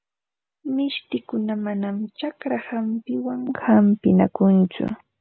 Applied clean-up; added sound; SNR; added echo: none; none; none; none.